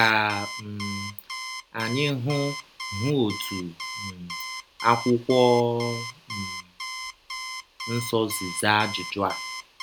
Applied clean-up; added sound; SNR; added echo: none; Alarm; 10 dB; none.